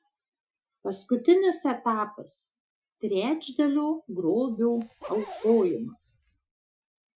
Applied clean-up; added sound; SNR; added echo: classical method Wiener filter.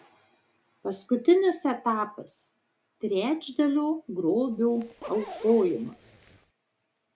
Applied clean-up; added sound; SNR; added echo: none; Zipper (clothing); 17 dB; none.